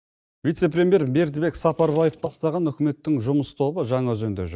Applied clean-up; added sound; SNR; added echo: neural mask model DeepFilterNet 3.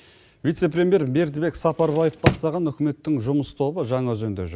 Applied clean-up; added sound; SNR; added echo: none; Drawer open or close; 4 dB; none.